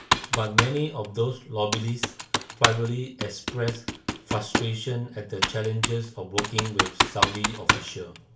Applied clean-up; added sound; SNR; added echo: none; Computer keyboard; -1 dB; reverberation time 0.3 s.